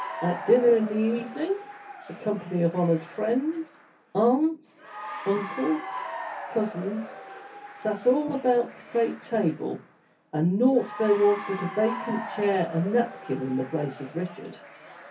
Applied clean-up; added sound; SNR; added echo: none; Applause / Cheering; 13 dB; reverberation time 0.3 s.